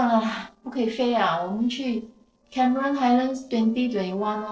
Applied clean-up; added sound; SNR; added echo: neural separator model SepFormer DNS4.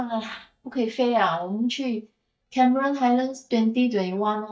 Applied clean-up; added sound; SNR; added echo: neural mask model DeepFilterNet 3.